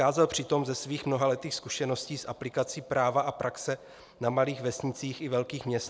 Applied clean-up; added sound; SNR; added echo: none; none; none; none.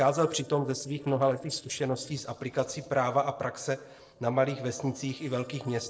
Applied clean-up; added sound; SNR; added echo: neural separator model SepFormer DNS4.